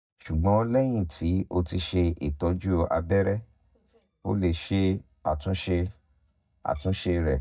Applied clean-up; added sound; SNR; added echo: neural mask model DeepFilterNet 3.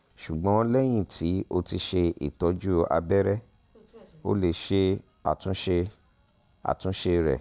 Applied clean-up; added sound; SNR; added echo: none; none; none; none.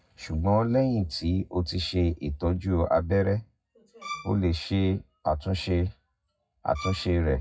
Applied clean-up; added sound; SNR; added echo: classical method WPE with log-MMSE.